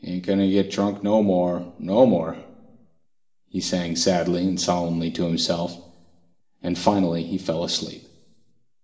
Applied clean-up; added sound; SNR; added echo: none; none; none; reverberation time 0.7 s.